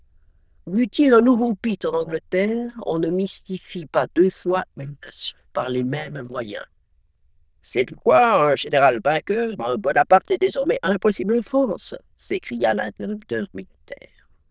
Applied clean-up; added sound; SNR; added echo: neural diffusion model UNIVERSE++.